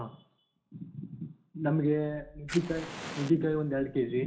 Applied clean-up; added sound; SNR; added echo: none; Fire; 13 dB; reverberation time 0.4 s.